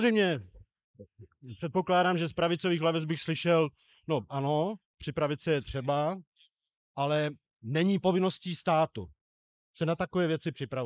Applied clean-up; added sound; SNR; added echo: neural mask model Resemble Enhance denoiser.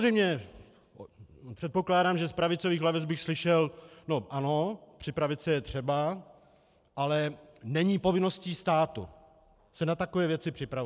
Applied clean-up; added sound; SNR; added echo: none; none; none; none.